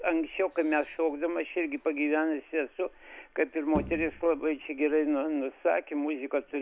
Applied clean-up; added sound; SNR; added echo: none; Bowed string instrument; 10 dB; none.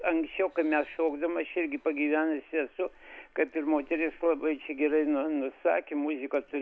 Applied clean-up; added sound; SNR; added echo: none; none; none; none.